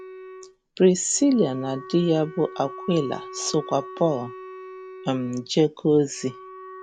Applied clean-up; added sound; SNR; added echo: none; Wind instrument, woodwind instrument; 16 dB; none.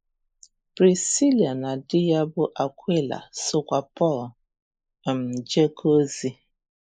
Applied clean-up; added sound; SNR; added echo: neural mask model Resemble Enhance denoiser.